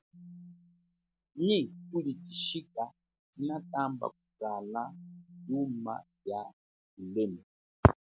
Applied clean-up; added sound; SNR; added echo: none; Telephone; 20 dB; none.